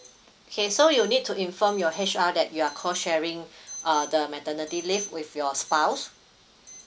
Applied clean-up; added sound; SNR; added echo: none; Alarm; 18 dB; none.